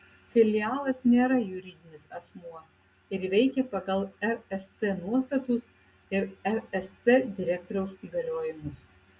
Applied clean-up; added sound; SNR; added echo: none; none; none; none.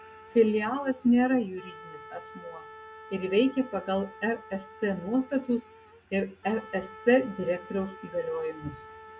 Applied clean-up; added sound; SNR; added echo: none; Wind instrument, woodwind instrument; 19 dB; none.